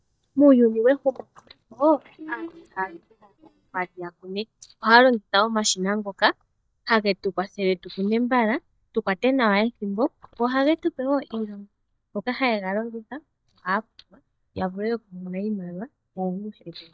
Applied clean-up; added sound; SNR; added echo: neural mask model DeepFilterNet 3.